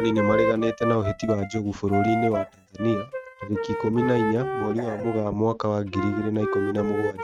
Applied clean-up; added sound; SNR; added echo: neural mask model RNNoise.